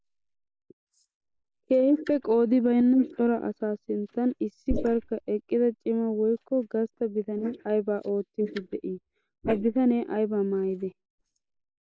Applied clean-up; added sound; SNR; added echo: neural mask model Resemble Enhance denoiser.